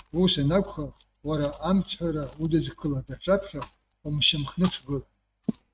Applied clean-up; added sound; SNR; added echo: neural mask model RNNoise.